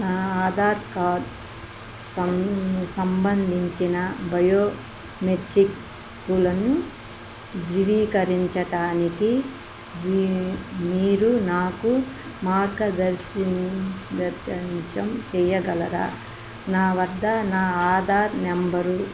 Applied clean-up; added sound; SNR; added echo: none; Mechanical fan; 15 dB; none.